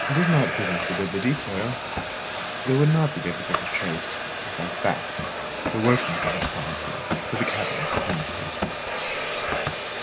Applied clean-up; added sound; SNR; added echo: none; Domestic sounds, home sounds; 1 dB; none.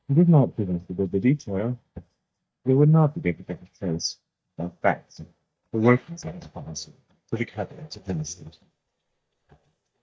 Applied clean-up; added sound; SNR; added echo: neural mask model DeepFilterNet 3.